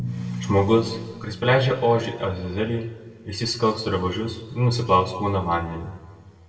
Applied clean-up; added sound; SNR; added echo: none; Drum; 15 dB; reverberation time 1.3 s.